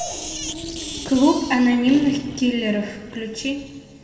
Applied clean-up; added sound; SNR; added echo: none; Sink (filling or washing); 13 dB; reverberation time 1.6 s.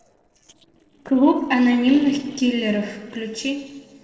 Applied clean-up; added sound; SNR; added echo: neural separator model SepFormer DNS4.